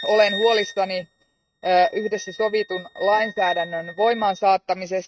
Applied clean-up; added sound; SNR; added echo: neural mask model RNNoise.